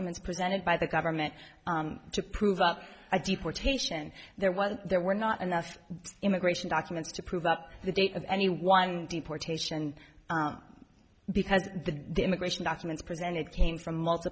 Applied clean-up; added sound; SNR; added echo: none; none; none; none.